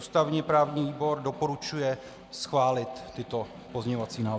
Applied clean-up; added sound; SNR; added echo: none; Snare drum; 19 dB; none.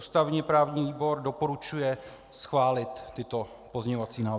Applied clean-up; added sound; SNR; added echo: none; none; none; none.